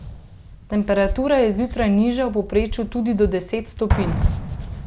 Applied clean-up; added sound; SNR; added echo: none; Explosion + Hands; 5 dB; none.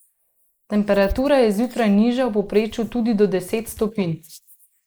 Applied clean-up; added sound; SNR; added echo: neural mask model Resemble Enhance denoiser.